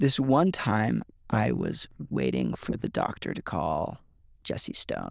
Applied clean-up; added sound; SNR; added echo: neural diffusion model UNIVERSE++.